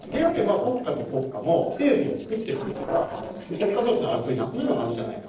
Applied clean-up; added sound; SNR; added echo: neural separator model SepFormer DNS4.